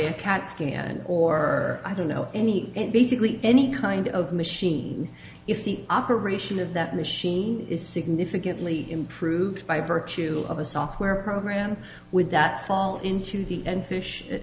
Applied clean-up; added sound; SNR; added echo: none; none; none; none.